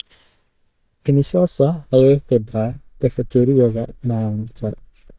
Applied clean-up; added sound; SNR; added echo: neural mask model DeepFilterNet 3.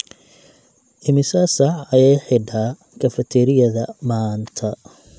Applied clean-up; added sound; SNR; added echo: none; none; none; none.